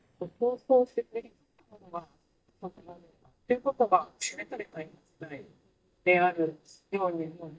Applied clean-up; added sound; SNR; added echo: neural mask model DeepFilterNet 3.